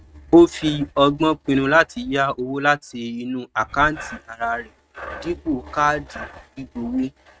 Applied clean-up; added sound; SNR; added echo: neural mask model RNNoise.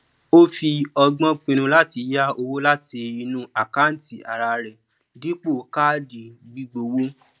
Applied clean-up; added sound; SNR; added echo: none; none; none; none.